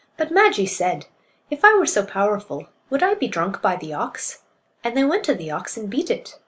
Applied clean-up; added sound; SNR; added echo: none; none; none; none.